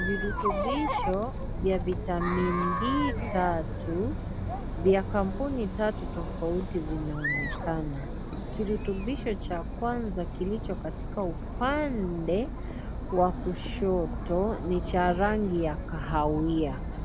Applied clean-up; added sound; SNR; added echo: none; Chatter; 2 dB; none.